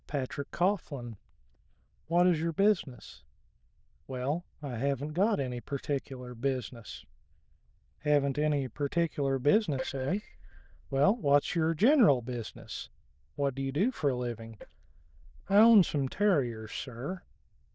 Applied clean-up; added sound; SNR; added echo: neural diffusion model UNIVERSE++.